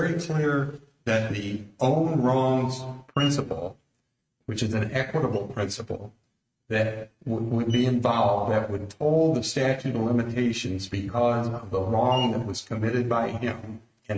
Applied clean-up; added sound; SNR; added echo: neural mask model RNNoise.